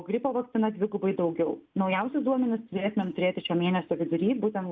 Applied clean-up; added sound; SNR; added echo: none; none; none; none.